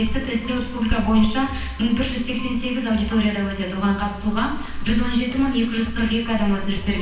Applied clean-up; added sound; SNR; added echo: none; Writing; 7 dB; reverberation time 0.9 s.